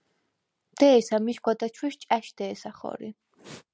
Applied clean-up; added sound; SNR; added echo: none; none; none; none.